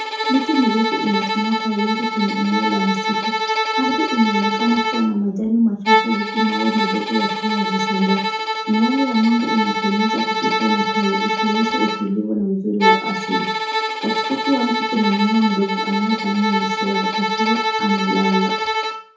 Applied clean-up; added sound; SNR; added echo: none; Bowed string instrument; 1 dB; reverberation time 0.5 s.